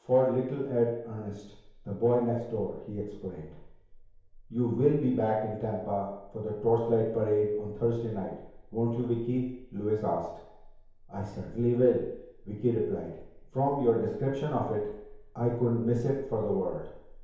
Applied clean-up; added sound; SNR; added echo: none; none; none; reverberation time 1.0 s.